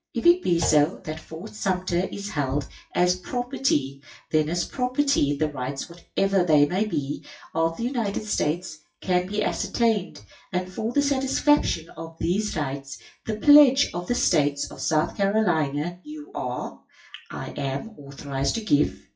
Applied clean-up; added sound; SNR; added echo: classical method WPE with log-MMSE.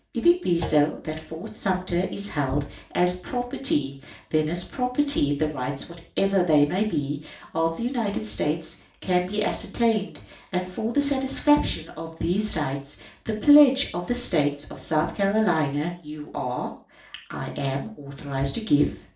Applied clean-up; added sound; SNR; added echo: none; Thump, thud; 15 dB; reverberation time 0.4 s.